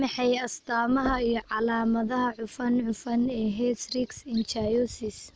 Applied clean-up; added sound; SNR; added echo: none; Knock; 17 dB; none.